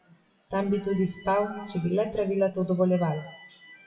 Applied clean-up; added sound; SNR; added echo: classical method WPE with log-MMSE.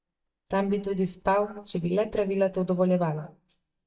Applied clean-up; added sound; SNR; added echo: neural mask model DeepFilterNet 3.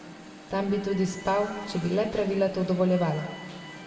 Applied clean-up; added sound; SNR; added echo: none; Alarm; 16 dB; reverberation time 1.8 s.